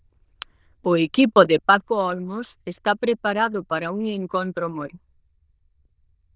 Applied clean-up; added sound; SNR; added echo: neural diffusion model UNIVERSE++.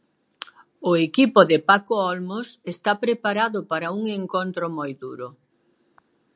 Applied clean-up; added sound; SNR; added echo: none; none; none; none.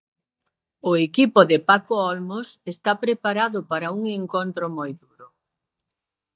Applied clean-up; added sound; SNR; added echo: neural mask model DeepFilterNet 3.